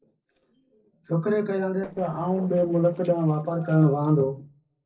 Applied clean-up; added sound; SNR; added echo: neural separator model SepFormer DNS4.